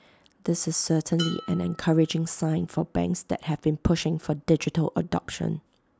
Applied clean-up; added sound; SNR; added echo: none; Dishes, pots, and pans; 18 dB; none.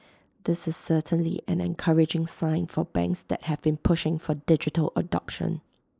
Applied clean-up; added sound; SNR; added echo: neural mask model Resemble Enhance denoiser.